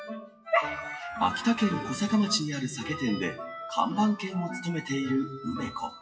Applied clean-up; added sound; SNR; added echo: classical method WPE with log-MMSE.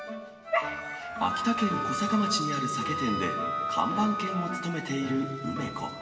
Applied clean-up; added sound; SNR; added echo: none; Wind instrument, woodwind instrument; 4 dB; reverberation time 1.9 s.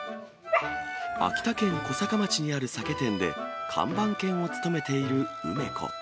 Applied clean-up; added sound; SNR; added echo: none; none; none; none.